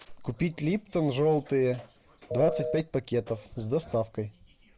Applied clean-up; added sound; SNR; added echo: none; Telephone; 5 dB; none.